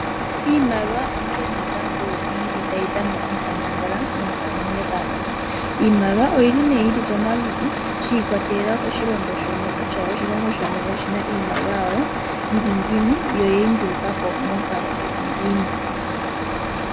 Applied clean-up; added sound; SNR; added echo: none; Truck; 1 dB; none.